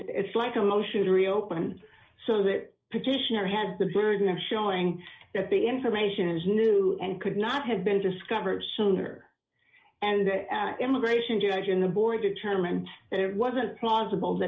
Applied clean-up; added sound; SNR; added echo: neural mask model Resemble Enhance denoiser.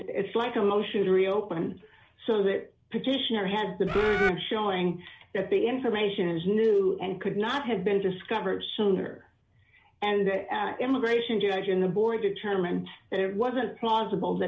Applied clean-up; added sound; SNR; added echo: none; Bird; 2 dB; none.